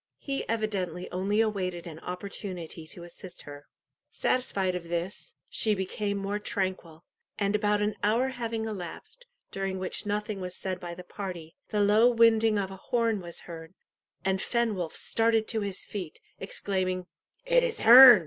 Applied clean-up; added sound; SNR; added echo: none; none; none; none.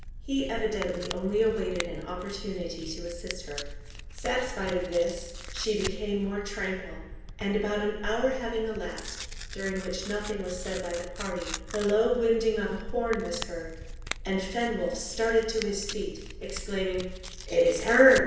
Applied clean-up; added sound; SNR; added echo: none; Tearing; 10 dB; reverberation time 0.9 s.